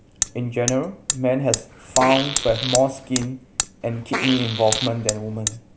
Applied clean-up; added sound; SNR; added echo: none; Hammer + Fart; 4 dB; none.